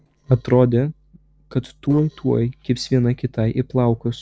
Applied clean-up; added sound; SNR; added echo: neural separator model SepFormer DNS4.